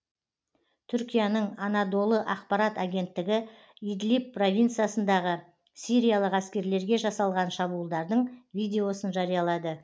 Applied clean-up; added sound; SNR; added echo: none; none; none; none.